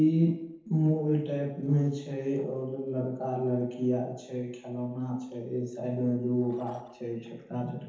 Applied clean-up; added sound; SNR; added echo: neural separator model SepFormer DNS4.